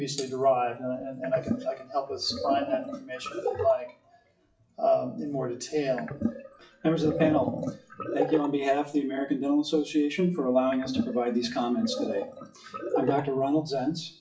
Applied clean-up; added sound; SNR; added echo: classical method WPE with log-MMSE.